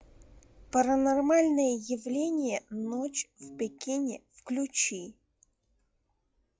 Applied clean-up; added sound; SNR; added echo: classical method log-MMSE.